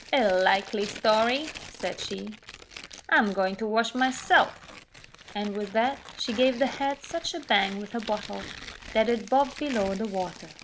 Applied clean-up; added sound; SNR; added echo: none; Tearing; 16 dB; none.